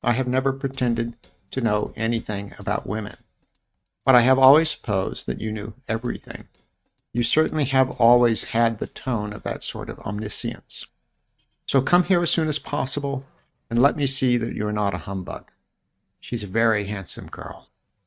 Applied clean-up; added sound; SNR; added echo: neural mask model RNNoise.